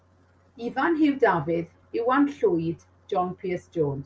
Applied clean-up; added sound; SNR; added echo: none; none; none; none.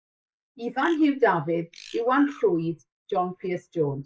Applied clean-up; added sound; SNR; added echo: neural mask model Resemble Enhance denoiser.